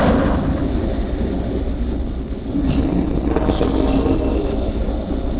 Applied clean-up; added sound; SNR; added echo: neural separator model SepFormer DNS4.